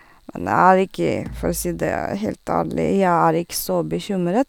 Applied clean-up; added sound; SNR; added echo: none; Bass drum; 17 dB; none.